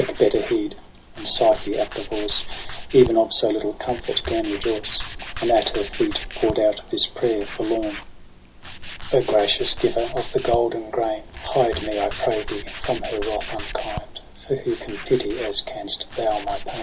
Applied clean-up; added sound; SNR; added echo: none; Tools; 10 dB; none.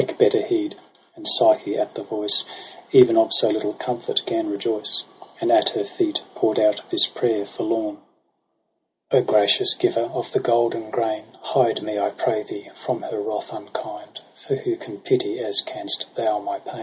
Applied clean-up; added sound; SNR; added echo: none; none; none; none.